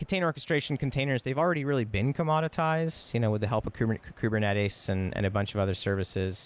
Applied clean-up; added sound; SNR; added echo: none; none; none; none.